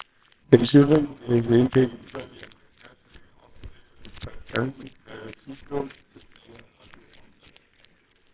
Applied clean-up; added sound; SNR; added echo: neural separator model SepFormer WHAMR!.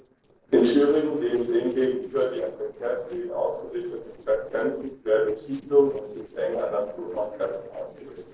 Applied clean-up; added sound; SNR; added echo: neural separator model SepFormer DNS4.